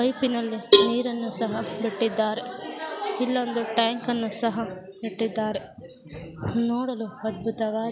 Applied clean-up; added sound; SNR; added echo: none; Cowbell; -2 dB; none.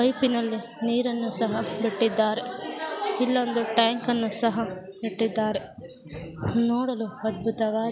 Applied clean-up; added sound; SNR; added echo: none; none; none; none.